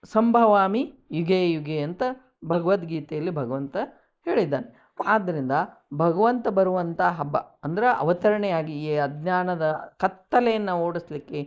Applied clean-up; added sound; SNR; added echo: neural mask model Resemble Enhance denoiser.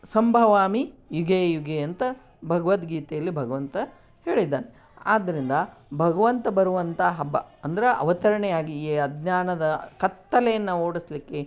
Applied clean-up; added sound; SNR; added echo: none; none; none; none.